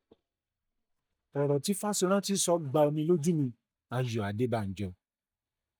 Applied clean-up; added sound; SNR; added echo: neural mask model DeepFilterNet 3.